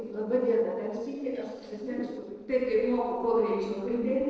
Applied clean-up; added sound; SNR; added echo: neural separator model SepFormer DNS4.